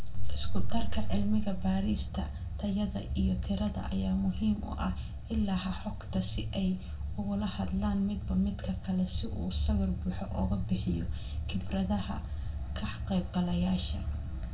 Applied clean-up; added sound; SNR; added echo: none; none; none; reverberation time 0.2 s.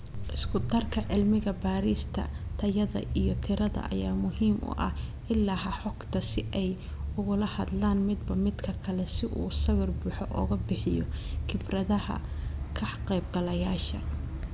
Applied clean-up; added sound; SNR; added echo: none; none; none; none.